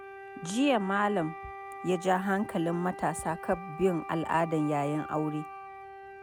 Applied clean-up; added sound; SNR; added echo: none; Wind instrument, woodwind instrument; 12 dB; none.